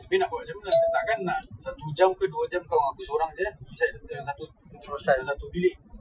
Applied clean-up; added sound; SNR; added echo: classical method Wiener filter.